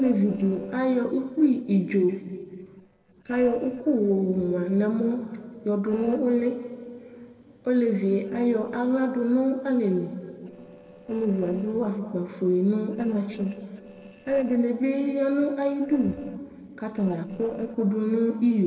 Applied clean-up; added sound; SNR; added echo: neural separator model SepFormer DNS4.